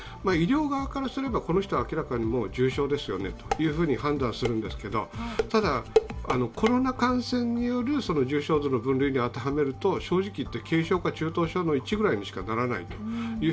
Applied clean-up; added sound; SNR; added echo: none; Dishes, pots, and pans; 6 dB; reverberation time 0.2 s.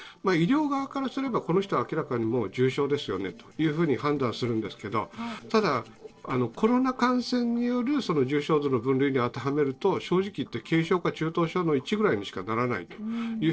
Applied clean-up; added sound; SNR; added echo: neural separator model SepFormer DNS4.